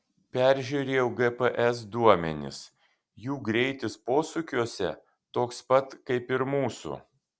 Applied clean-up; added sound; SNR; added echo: none; none; none; none.